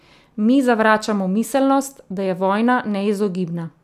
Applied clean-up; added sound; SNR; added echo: none; none; none; none.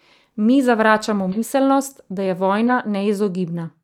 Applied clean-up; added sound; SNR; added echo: neural mask model DeepFilterNet 3.